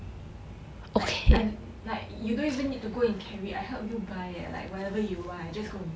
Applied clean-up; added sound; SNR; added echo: none; none; none; none.